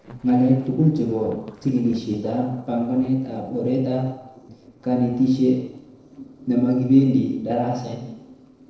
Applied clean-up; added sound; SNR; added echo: neural separator model SepFormer DNS4.